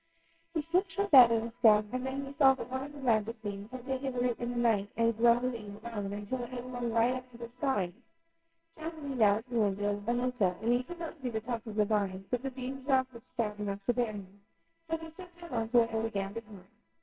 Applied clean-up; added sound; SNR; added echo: neural separator model SepFormer WHAMR!.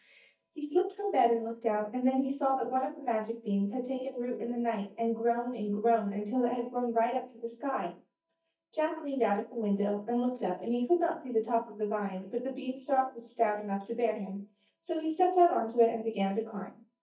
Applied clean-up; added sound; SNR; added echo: neural mask model DeepFilterNet 3.